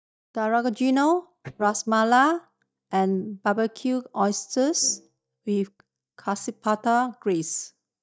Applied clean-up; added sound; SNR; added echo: neural mask model DeepFilterNet 3.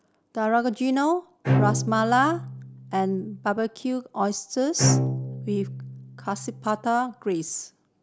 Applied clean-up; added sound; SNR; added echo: none; Bowed string instrument; 3 dB; none.